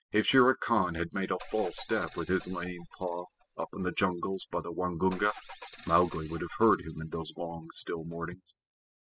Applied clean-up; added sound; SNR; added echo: classical method spectral subtraction.